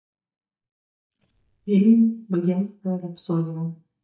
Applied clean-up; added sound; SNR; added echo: neural mask model DeepFilterNet 3.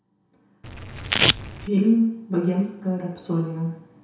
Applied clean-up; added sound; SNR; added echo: none; Domestic sounds, home sounds; -1 dB; reverberation time 0.7 s.